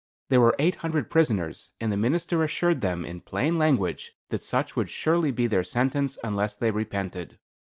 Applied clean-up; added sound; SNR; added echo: none; none; none; none.